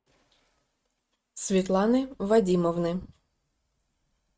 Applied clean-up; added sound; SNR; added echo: neural mask model RNNoise.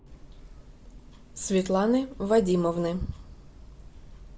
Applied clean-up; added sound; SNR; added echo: none; Accelerating, revving, vroom; 18 dB; none.